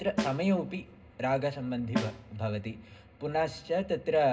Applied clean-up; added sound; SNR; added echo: none; Snare drum; 8 dB; reverberation time 0.2 s.